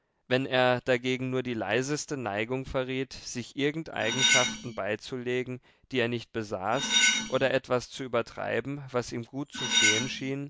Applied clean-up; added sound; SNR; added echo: none; Cutlery, silverware; -3 dB; none.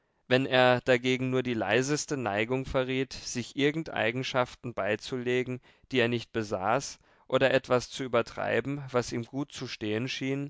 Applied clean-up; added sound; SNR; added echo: none; none; none; none.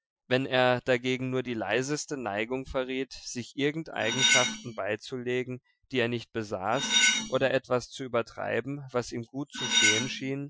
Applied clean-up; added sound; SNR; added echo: classical method Wiener filter.